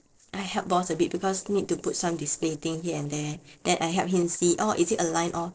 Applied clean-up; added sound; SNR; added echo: neural separator model SepFormer DNS4.